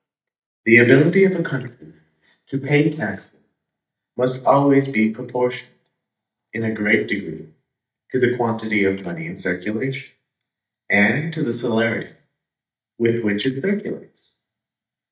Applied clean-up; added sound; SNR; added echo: neural mask model DeepFilterNet 3.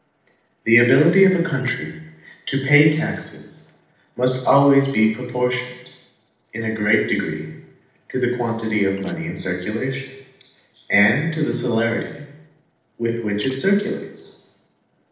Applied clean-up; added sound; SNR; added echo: neural separator model SepFormer DNS4.